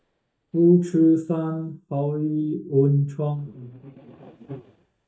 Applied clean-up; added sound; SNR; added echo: neural mask model DeepFilterNet 3.